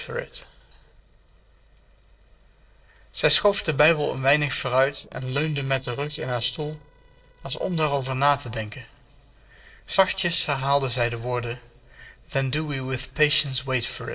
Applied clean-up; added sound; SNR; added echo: neural separator model SepFormer DNS4.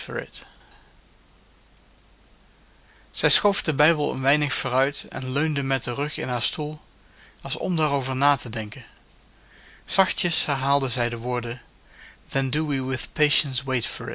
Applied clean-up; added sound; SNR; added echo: none; none; none; none.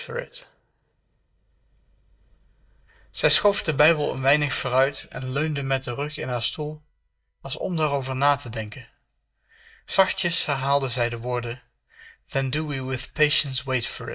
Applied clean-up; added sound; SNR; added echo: neural mask model DeepFilterNet 3.